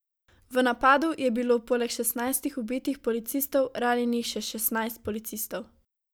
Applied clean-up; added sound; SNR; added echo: none; none; none; none.